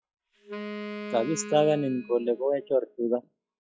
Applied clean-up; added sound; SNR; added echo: classical method log-MMSE.